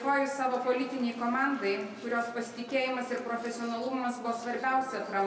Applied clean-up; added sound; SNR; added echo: none; none; none; none.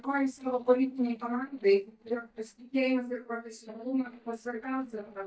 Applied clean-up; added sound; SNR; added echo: neural mask model DeepFilterNet 3.